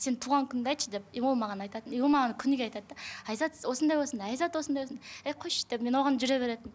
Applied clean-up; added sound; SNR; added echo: none; none; none; none.